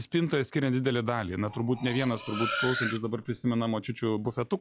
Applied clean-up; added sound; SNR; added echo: classical method log-MMSE.